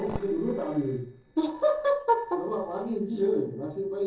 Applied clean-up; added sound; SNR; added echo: neural separator model SepFormer DNS4.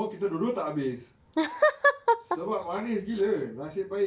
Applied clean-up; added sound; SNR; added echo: none; none; none; none.